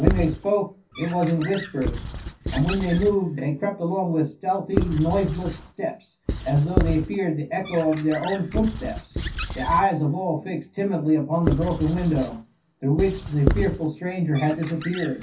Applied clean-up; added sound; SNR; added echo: none; Squeak / Writing; 6 dB; reverberation time 0.3 s.